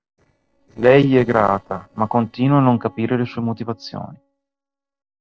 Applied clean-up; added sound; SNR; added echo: neural separator model SepFormer DNS4.